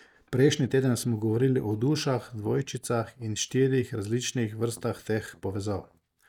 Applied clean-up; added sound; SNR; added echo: neural mask model DeepFilterNet 3.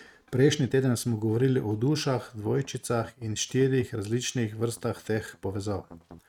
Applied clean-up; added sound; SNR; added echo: neural mask model RNNoise.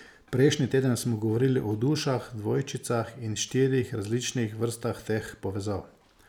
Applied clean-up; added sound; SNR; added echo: none; none; none; none.